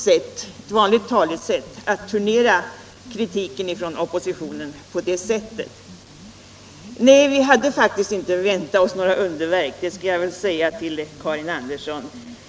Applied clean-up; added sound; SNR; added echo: none; none; none; none.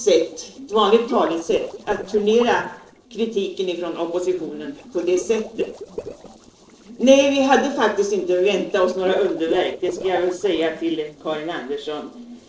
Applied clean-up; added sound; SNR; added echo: neural separator model SepFormer DNS4.